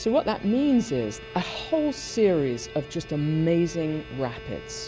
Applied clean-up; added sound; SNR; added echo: none; Bowed string instrument; 18 dB; none.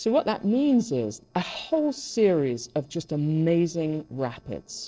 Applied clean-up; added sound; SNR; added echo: neural separator model SepFormer DNS4.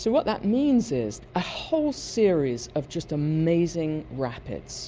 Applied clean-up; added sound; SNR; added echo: none; none; none; none.